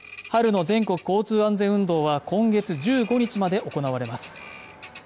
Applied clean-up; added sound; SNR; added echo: none; Bird vocalization, bird call, bird song; 16 dB; none.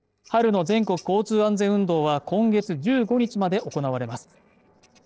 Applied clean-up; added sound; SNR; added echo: neural separator model SepFormer DNS4.